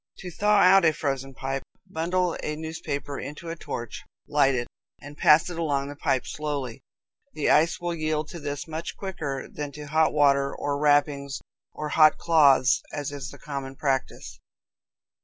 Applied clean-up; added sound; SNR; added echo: none; none; none; none.